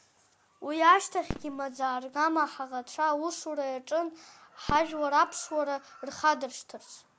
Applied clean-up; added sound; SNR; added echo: none; Fireworks; 16 dB; none.